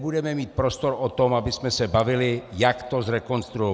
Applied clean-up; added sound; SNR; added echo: none; none; none; none.